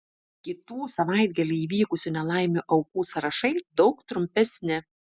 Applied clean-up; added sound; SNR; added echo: none; none; none; none.